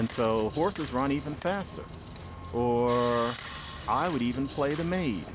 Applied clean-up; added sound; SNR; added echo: none; Sawing; 12 dB; none.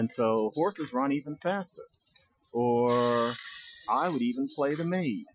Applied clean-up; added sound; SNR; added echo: classical method Wiener filter.